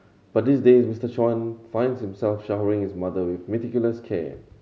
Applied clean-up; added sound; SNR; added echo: none; none; none; none.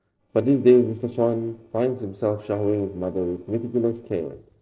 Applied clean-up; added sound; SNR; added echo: neural separator model SepFormer DNS4.